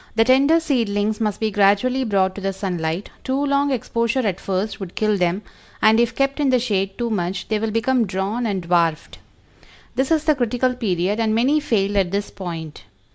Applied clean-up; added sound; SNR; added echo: none; none; none; none.